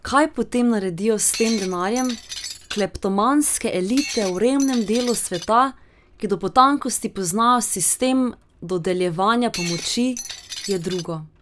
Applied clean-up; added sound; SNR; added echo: none; Shatter; 11 dB; none.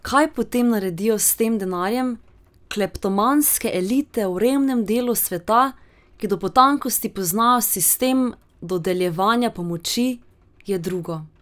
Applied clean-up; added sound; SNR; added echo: none; none; none; none.